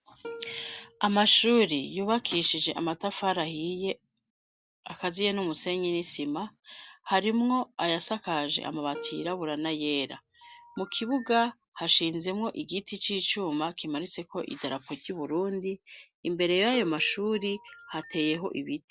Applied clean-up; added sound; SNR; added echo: none; Plucked string instrument + Telephone; 17 dB; none.